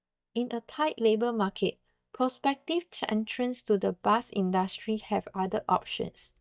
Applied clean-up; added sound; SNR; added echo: neural mask model DeepFilterNet 3.